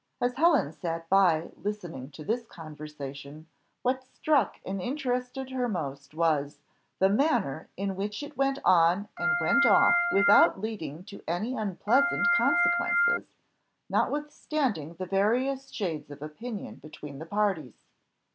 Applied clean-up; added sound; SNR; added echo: none; Organ; -3 dB; none.